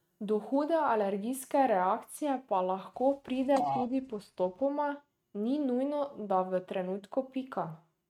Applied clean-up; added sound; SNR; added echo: neural mask model RNNoise.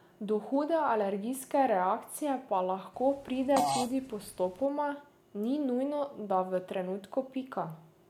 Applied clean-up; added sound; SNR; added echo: none; Fart; 4 dB; none.